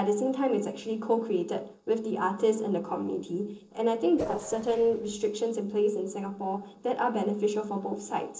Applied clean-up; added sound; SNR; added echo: neural separator model SepFormer DNS4.